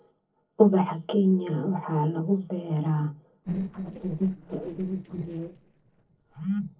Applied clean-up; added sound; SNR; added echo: neural separator model SepFormer DNS4.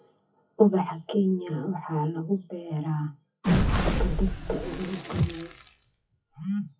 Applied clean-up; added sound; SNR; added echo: classical method WPE with log-MMSE.